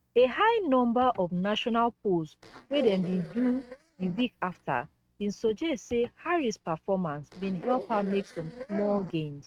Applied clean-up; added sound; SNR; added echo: neural mask model RNNoise.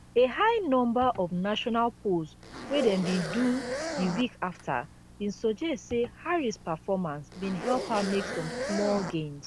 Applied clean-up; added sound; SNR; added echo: none; Zipper (clothing); 9 dB; none.